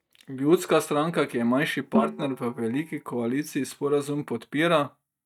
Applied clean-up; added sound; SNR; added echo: neural mask model DeepFilterNet 3.